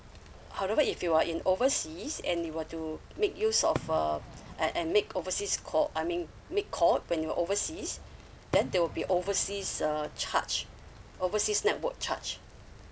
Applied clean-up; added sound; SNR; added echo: none; Fireworks + Rain; 15 dB; none.